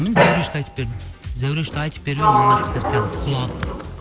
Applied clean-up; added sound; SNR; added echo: none; Sliding door; -3 dB; none.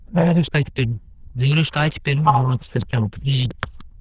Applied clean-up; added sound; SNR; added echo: neural diffusion model UNIVERSE++.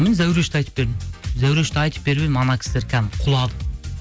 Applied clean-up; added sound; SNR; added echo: none; none; none; none.